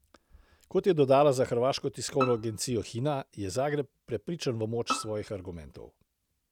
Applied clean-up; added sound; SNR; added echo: none; Bowed string instrument; 9 dB; none.